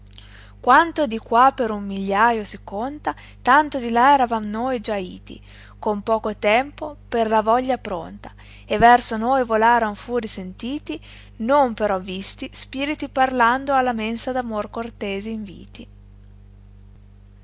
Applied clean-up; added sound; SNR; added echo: none; none; none; none.